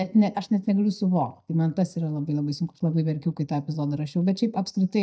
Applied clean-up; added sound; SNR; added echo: neural mask model DeepFilterNet 3.